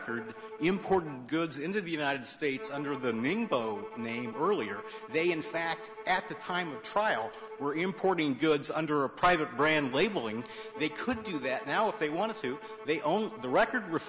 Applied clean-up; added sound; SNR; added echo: none; Bowed string instrument; 14 dB; none.